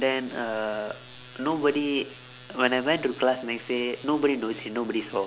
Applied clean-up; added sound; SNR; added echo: none; none; none; none.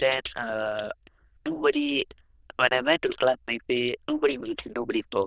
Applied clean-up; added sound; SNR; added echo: neural diffusion model UNIVERSE++.